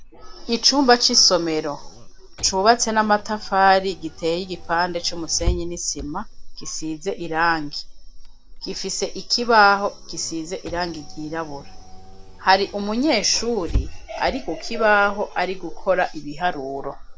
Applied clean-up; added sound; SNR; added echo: none; Engine / Car; 10 dB; none.